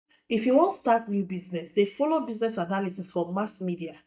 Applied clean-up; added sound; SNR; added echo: neural mask model DeepFilterNet 3.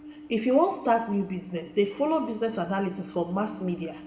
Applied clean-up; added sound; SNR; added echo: none; Train; 19 dB; reverberation time 1.2 s.